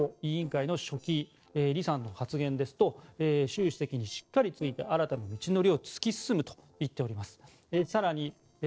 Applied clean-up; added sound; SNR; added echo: neural separator model SepFormer DNS4.